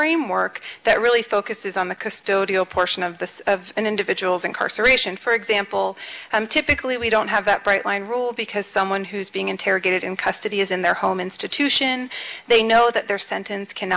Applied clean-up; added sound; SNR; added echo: none; none; none; none.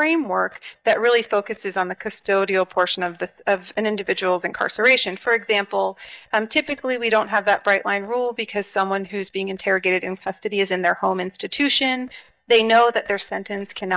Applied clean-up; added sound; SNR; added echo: neural mask model DeepFilterNet 3.